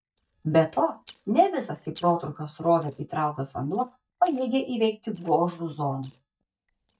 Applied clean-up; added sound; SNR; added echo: neural mask model DeepFilterNet 3.